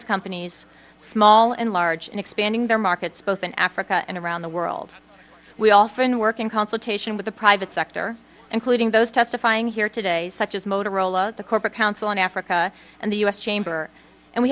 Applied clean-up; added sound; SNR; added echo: none; none; none; none.